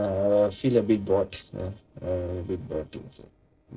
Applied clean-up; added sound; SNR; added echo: neural separator model SepFormer DNS4.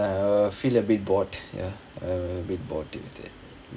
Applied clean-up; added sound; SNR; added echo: none; none; none; none.